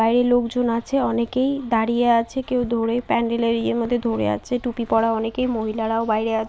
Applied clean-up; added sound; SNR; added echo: none; none; none; none.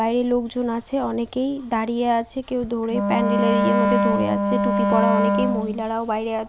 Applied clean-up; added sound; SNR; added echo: none; Wind instrument, woodwind instrument; -3 dB; none.